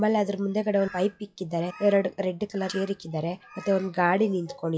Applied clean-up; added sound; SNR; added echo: classical method log-MMSE.